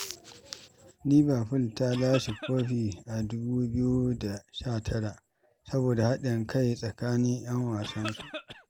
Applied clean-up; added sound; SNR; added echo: none; Cough; 12 dB; none.